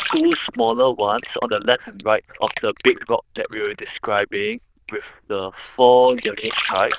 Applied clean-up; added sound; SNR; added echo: neural diffusion model UNIVERSE++.